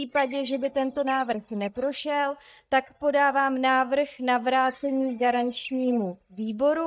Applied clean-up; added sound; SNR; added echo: neural mask model DeepFilterNet 3.